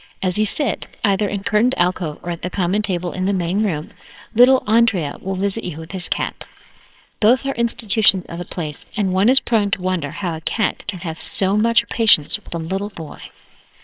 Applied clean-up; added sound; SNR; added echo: neural separator model SepFormer WHAMR!.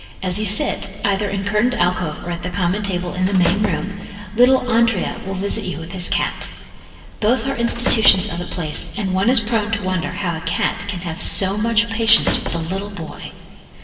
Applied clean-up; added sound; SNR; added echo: none; Squeak / Slam / Human group actions; 12 dB; reverberation time 2.8 s.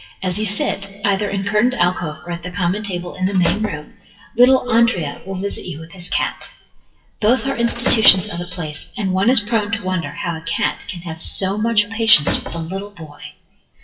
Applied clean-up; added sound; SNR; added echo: classical method WPE with log-MMSE.